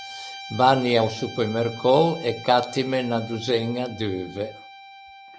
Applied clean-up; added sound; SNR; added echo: none; Guitar; 16 dB; none.